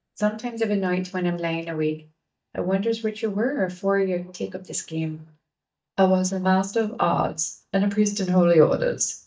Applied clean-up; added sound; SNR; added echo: neural mask model DeepFilterNet 3.